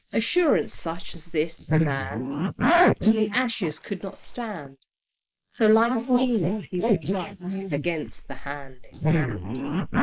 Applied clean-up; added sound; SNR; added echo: neural mask model Resemble Enhance denoiser.